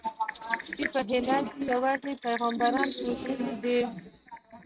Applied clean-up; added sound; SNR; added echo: neural mask model RNNoise.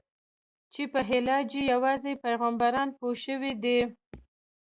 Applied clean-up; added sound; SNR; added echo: none; none; none; none.